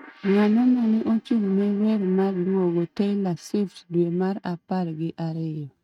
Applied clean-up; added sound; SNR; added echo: neural mask model RNNoise.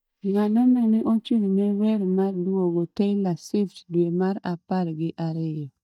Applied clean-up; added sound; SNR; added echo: neural mask model DeepFilterNet 3.